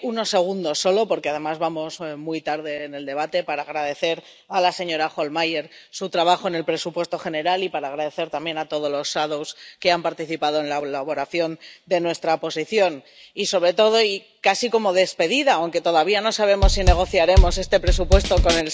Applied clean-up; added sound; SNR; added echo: none; Drum kit; -4 dB; none.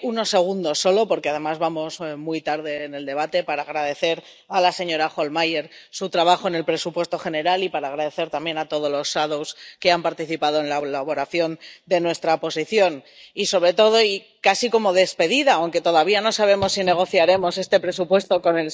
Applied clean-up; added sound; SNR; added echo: neural mask model DeepFilterNet 3.